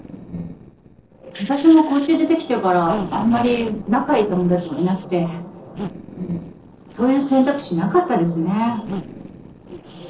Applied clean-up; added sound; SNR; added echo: neural separator model SepFormer DNS4.